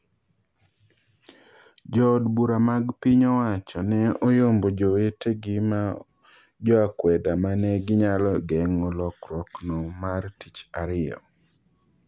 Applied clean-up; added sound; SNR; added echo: none; none; none; none.